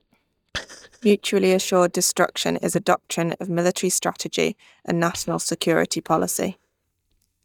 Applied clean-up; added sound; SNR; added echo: neural mask model DeepFilterNet 3.